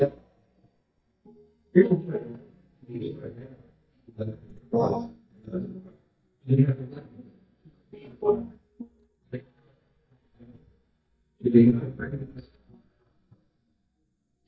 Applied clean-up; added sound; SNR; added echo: neural mask model DeepFilterNet 3.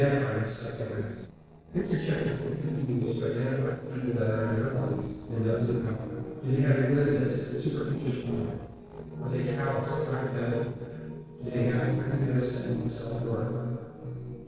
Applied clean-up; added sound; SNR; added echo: neural separator model SepFormer DNS4.